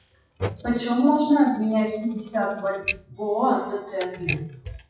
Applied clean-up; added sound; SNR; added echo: classical method WPE with log-MMSE.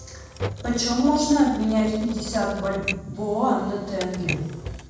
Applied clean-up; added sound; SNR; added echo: none; Typewriter; 11 dB; reverberation time 1.2 s.